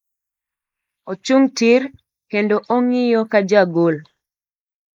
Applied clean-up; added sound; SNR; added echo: neural mask model Resemble Enhance denoiser.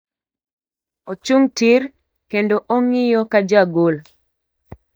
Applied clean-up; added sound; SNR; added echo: neural mask model DeepFilterNet 3.